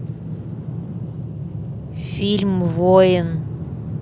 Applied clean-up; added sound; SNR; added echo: none; none; none; none.